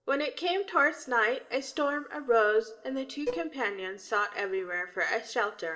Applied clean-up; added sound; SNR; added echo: neural separator model SepFormer DNS4.